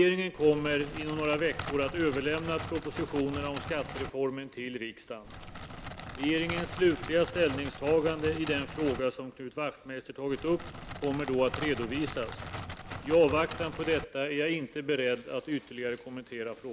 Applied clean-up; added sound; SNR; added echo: none; Crackle; 9 dB; none.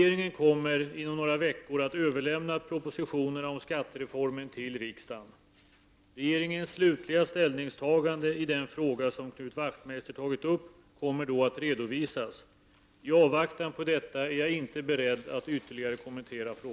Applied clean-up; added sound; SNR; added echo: none; none; none; none.